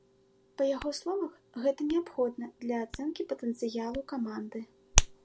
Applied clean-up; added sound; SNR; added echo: none; Hands; 2 dB; none.